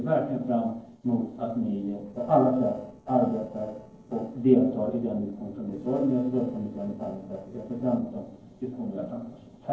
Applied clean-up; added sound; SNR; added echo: neural separator model SepFormer DNS4.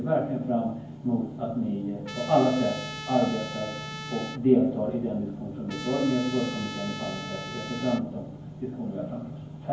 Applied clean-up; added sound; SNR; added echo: none; Trumpet; 11 dB; reverberation time 0.9 s.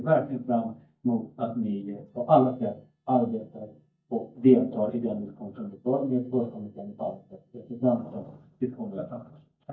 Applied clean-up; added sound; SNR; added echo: neural mask model DeepFilterNet 3.